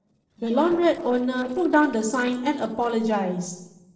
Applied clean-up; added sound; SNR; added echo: neural separator model SepFormer DNS4.